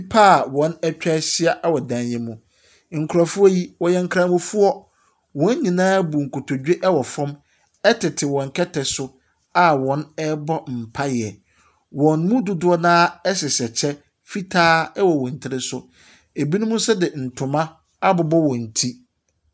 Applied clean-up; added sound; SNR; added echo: none; none; none; none.